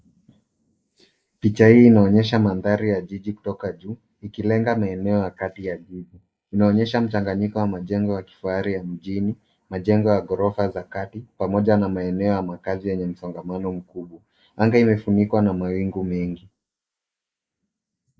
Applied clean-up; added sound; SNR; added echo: neural mask model Resemble Enhance denoiser.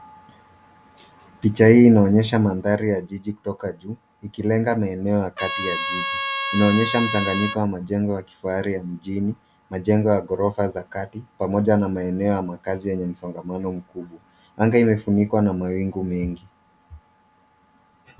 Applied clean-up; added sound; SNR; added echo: none; Trumpet; 4 dB; none.